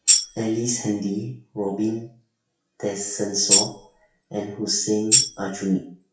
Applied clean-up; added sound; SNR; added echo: classical method WPE with log-MMSE.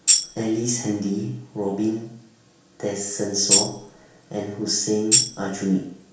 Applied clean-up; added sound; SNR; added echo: none; Tambourine; -4 dB; reverberation time 0.6 s.